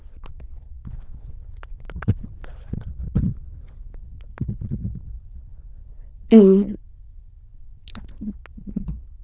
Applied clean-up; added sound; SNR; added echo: neural diffusion model UNIVERSE++.